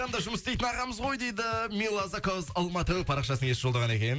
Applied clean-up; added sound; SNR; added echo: none; none; none; none.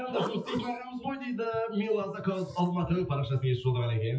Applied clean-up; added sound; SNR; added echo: classical method WPE with log-MMSE.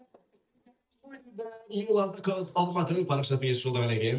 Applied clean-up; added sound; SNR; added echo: neural mask model DeepFilterNet 3.